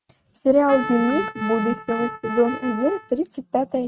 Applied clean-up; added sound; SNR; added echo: neural mask model RNNoise.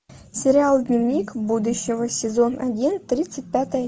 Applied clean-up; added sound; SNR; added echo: none; none; none; none.